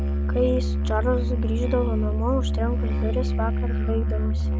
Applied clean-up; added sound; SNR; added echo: none; Musical instrument; -5 dB; none.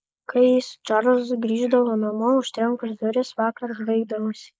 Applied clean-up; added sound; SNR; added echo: neural mask model Resemble Enhance denoiser.